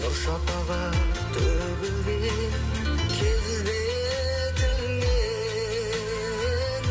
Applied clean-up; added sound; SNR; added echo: none; none; none; reverberation time 2.3 s.